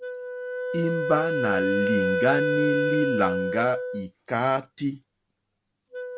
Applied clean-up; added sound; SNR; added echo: none; Wind instrument, woodwind instrument; 0 dB; none.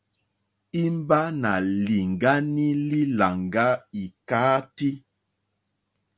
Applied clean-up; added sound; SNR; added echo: none; none; none; none.